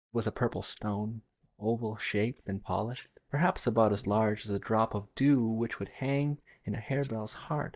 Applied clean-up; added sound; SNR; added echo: neural mask model DeepFilterNet 3.